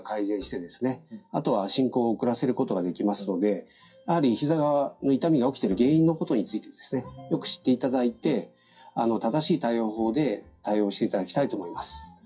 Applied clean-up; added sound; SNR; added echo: classical method WPE with log-MMSE.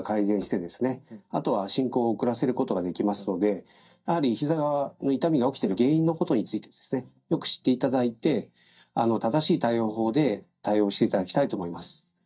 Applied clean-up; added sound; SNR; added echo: neural mask model DeepFilterNet 3.